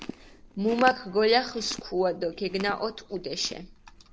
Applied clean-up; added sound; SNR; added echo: none; Chewing, mastication; 15 dB; none.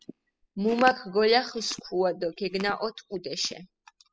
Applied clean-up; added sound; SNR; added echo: classical method spectral subtraction.